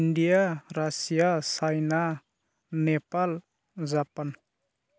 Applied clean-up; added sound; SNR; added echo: none; none; none; none.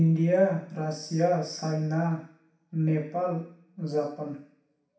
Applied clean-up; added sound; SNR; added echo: none; none; none; reverberation time 0.6 s.